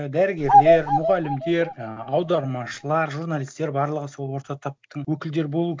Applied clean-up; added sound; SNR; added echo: none; Bird vocalization, bird call, bird song; -3 dB; none.